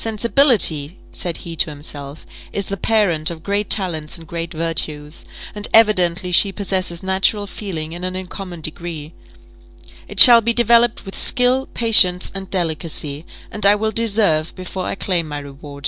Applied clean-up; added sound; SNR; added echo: none; none; none; none.